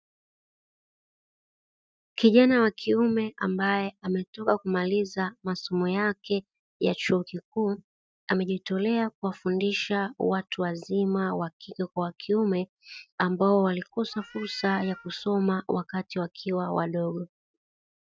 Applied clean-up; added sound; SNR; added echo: neural mask model RNNoise.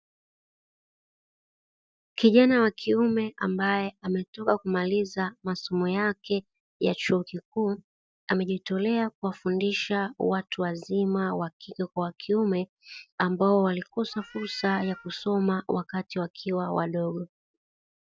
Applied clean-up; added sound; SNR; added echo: none; Meow; 19 dB; none.